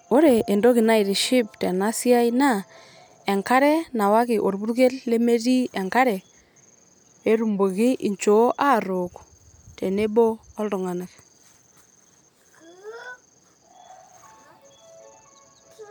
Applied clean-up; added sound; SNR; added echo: none; none; none; none.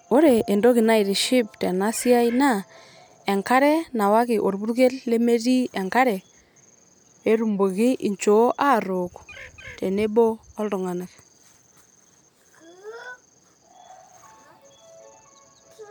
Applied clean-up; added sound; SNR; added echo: none; Bird; 19 dB; none.